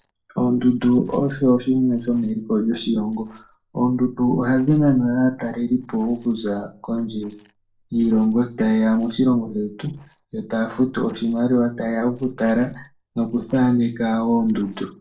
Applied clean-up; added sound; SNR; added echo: neural separator model SepFormer DNS4.